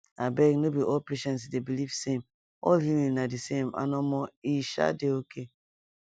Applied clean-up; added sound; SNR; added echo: none; none; none; none.